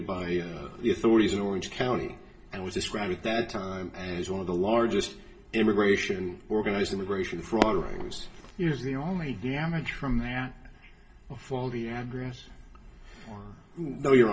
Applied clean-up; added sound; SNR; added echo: none; Fireworks; 2 dB; reverberation time 0.2 s.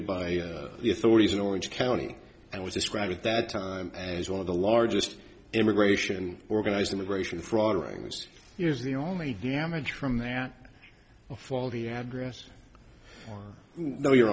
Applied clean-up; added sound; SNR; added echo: none; none; none; none.